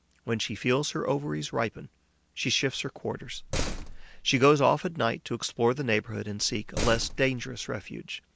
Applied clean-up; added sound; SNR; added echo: none; Slam; 5 dB; none.